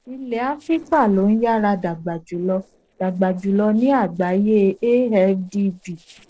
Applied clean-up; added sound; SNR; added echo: neural separator model SepFormer DNS4.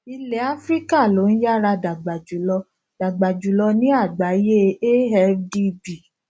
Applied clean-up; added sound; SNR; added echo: none; none; none; none.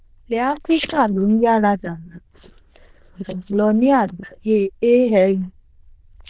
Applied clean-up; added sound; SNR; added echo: neural diffusion model UNIVERSE++.